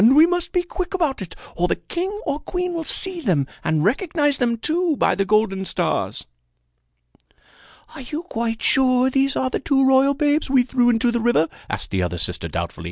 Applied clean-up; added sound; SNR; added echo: none; none; none; none.